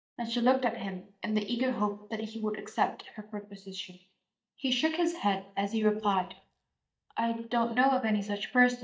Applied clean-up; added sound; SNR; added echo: neural mask model DeepFilterNet 3.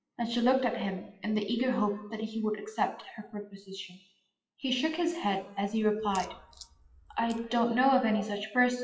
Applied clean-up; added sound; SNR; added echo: classical method WPE with log-MMSE.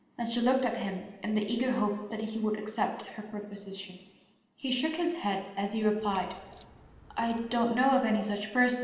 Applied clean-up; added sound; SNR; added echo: none; Crack; 20 dB; reverberation time 1.1 s.